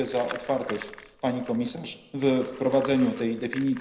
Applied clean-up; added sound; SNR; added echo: none; Tools; 16 dB; reverberation time 0.9 s.